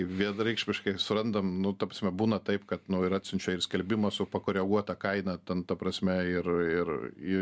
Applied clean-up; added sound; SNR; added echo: none; none; none; none.